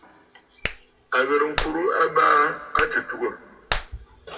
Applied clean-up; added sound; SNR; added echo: none; Clapping; 9 dB; reverberation time 1.3 s.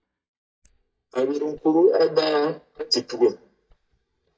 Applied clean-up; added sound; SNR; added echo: neural mask model DeepFilterNet 3.